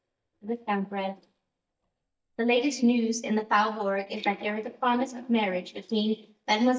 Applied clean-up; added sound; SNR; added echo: neural mask model DeepFilterNet 3.